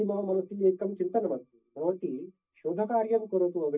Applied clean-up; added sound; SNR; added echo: neural mask model DeepFilterNet 3.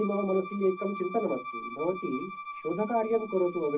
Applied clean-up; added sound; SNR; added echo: none; Bowed string instrument; 11 dB; reverberation time 0.3 s.